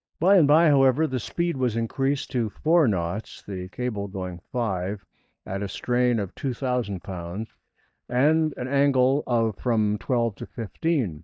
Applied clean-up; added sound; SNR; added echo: neural mask model DeepFilterNet 3.